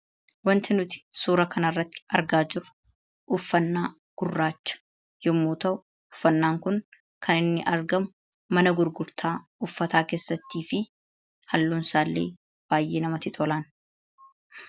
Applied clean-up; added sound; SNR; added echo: none; none; none; none.